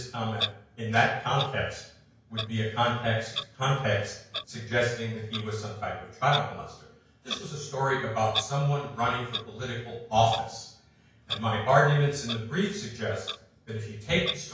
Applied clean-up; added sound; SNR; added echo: none; Clock; 12 dB; reverberation time 0.5 s.